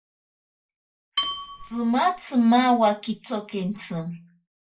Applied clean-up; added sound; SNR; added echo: none; Dishes, pots, and pans / Glass / Bell; 4 dB; reverberation time 0.2 s.